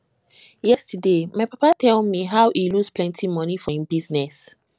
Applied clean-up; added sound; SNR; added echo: none; none; none; none.